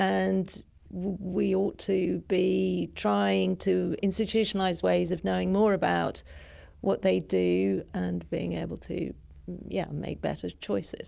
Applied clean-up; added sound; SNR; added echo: none; none; none; none.